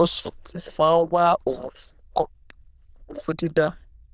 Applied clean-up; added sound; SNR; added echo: neural diffusion model UNIVERSE++.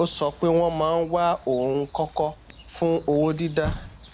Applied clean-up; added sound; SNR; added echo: none; Chirp, tweet; 15 dB; none.